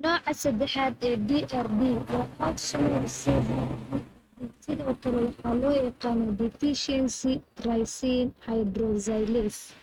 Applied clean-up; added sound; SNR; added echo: neural mask model RNNoise.